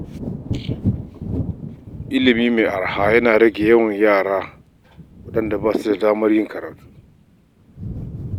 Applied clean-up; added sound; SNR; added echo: none; Thunder / Wind; 10 dB; none.